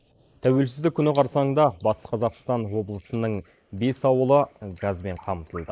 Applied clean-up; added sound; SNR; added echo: neural mask model Resemble Enhance denoiser.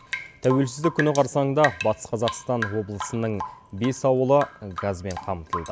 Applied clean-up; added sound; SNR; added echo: none; Drip / Rain; 10 dB; none.